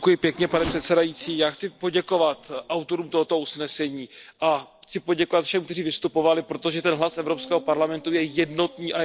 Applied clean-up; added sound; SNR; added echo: none; Race car, auto racing / Accelerating, revving, vroom; 19 dB; none.